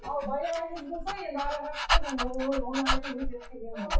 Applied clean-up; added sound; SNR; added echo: classical method WPE with log-MMSE.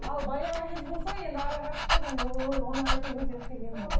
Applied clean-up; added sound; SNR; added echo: none; Dog; -5 dB; reverberation time 0.7 s.